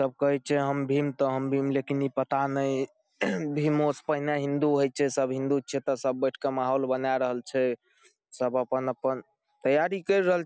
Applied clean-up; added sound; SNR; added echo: none; none; none; none.